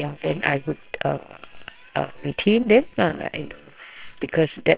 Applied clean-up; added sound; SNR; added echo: neural separator model SepFormer WHAMR!.